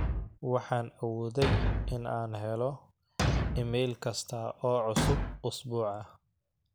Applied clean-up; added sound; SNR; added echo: none; Thump, thud; 0 dB; none.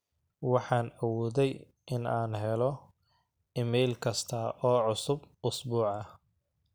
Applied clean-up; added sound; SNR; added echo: none; none; none; none.